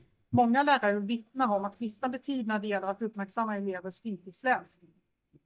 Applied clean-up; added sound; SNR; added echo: neural mask model DeepFilterNet 3.